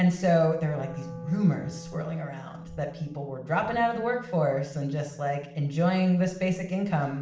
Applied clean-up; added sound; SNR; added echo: none; Wind instrument, woodwind instrument; 17 dB; reverberation time 0.6 s.